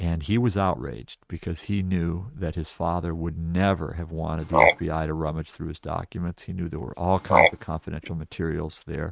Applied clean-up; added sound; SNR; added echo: neural mask model RNNoise.